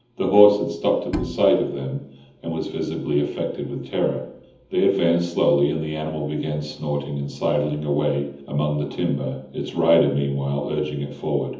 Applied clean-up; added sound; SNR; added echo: none; Bowed string instrument; 11 dB; reverberation time 0.8 s.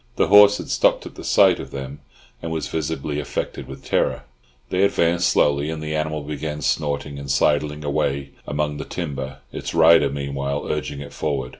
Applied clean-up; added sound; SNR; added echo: none; none; none; none.